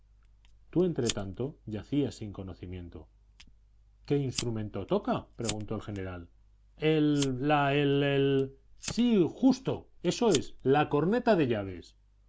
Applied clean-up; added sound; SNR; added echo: none; Fire; 16 dB; none.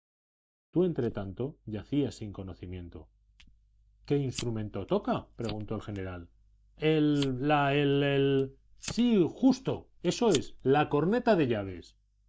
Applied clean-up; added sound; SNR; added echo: neural mask model DeepFilterNet 3.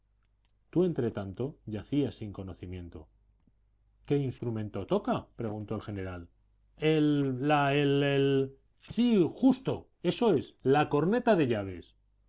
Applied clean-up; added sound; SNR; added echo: neural separator model SepFormer DNS4.